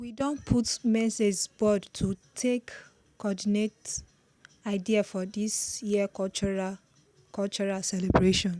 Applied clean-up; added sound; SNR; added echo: none; none; none; none.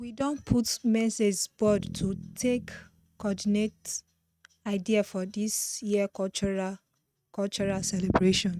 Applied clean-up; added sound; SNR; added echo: neural mask model RNNoise.